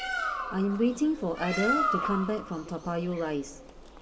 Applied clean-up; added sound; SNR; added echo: none; Bird; 4 dB; reverberation time 1.9 s.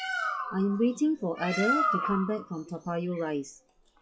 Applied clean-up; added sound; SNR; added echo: classical method WPE with log-MMSE.